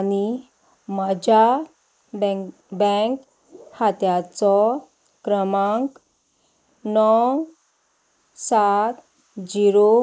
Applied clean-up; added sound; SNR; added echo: neural mask model Resemble Enhance denoiser.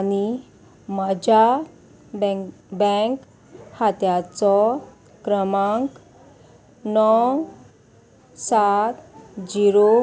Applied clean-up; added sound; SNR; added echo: none; Wind instrument, woodwind instrument; 20 dB; none.